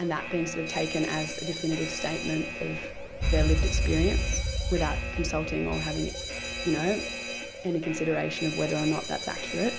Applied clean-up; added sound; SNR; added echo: none; Alarm; 0 dB; none.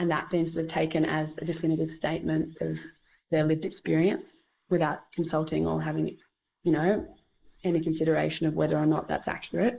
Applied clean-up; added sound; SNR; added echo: neural mask model Resemble Enhance denoiser.